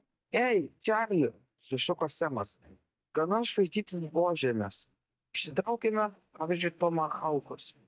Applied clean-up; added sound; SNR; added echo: neural mask model DeepFilterNet 3.